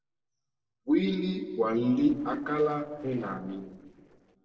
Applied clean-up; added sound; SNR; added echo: neural separator model SepFormer DNS4.